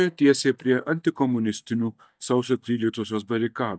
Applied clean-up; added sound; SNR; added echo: neural mask model DeepFilterNet 3.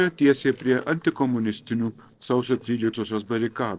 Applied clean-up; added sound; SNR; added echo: neural separator model SepFormer DNS4.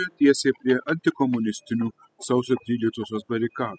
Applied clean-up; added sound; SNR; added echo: classical method spectral subtraction.